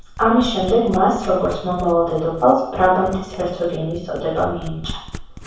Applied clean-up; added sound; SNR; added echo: none; Domestic sounds, home sounds; 14 dB; reverberation time 0.7 s.